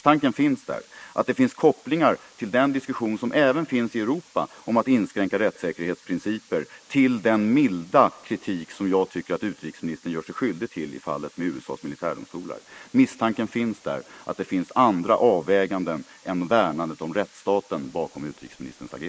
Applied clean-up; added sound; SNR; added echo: neural mask model Resemble Enhance denoiser.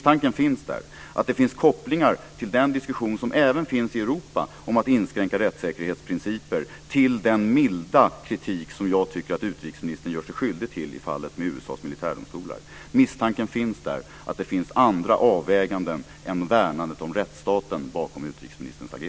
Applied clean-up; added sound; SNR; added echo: none; none; none; none.